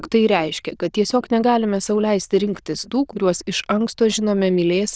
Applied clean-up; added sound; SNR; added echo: neural diffusion model UNIVERSE++.